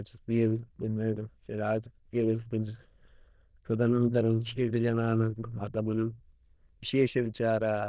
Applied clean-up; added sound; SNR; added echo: neural diffusion model UNIVERSE++.